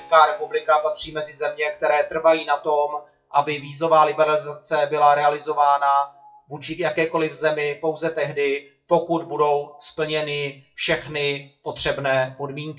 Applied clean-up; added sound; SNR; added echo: classical method WPE with log-MMSE.